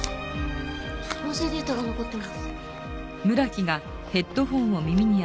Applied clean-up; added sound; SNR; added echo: none; Chewing, mastication; 18 dB; none.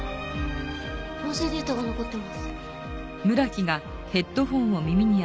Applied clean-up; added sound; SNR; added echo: none; none; none; none.